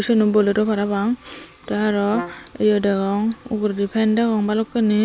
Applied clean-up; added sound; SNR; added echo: none; Brass instrument; 15 dB; none.